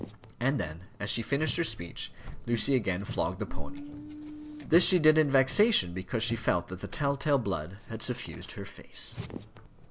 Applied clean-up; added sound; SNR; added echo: none; Car; 15 dB; none.